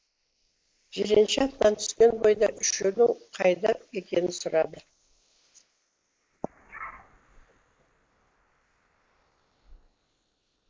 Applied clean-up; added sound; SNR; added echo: neural mask model Resemble Enhance denoiser.